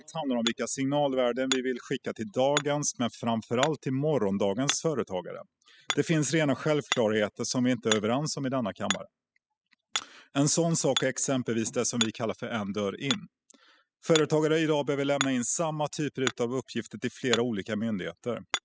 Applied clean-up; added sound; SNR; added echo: classical method spectral subtraction.